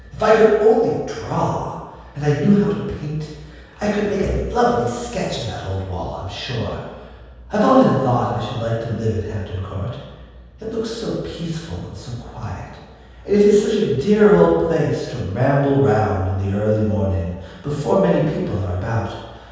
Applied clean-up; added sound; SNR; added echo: none; none; none; reverberation time 1.2 s.